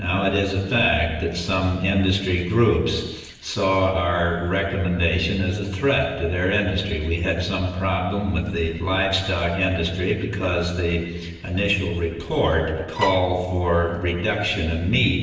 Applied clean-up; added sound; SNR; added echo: neural separator model SepFormer DNS4.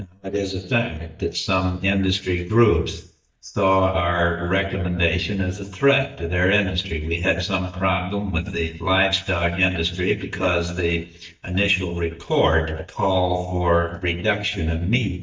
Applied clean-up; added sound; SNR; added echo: neural mask model DeepFilterNet 3.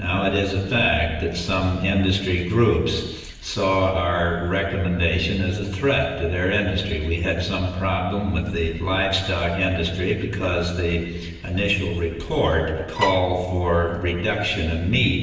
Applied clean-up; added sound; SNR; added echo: none; Bowed string instrument; 4 dB; reverberation time 1.2 s.